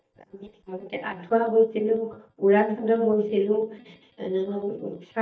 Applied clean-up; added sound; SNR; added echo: neural mask model DeepFilterNet 3.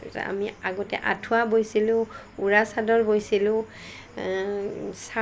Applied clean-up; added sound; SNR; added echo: none; none; none; none.